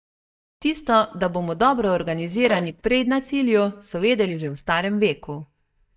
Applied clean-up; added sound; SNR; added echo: neural mask model DeepFilterNet 3.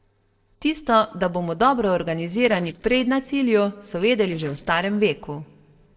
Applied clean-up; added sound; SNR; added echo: neural separator model SepFormer DNS4.